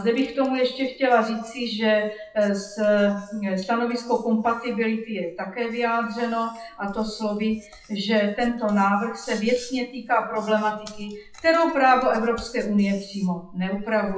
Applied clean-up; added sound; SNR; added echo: classical method WPE with log-MMSE.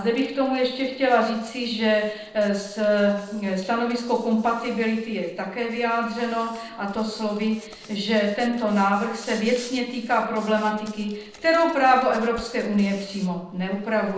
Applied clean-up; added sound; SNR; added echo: neural separator model SepFormer DNS4.